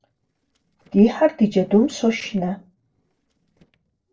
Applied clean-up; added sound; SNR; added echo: neural separator model SepFormer DNS4.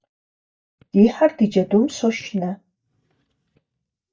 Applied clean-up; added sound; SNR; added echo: neural mask model DeepFilterNet 3.